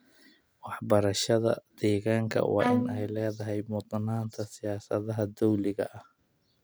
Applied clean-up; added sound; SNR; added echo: none; Bowed string instrument; 2 dB; none.